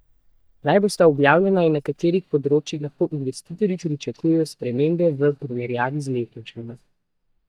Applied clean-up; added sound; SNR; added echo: neural mask model DeepFilterNet 3.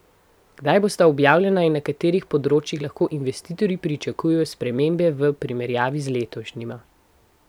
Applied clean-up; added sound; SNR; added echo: none; none; none; none.